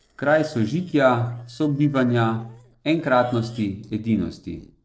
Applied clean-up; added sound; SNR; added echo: neural separator model SepFormer DNS4.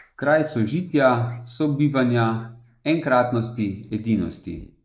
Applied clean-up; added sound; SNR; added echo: neural mask model Resemble Enhance denoiser.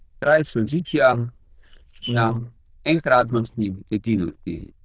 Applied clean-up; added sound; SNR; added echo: neural diffusion model UNIVERSE++.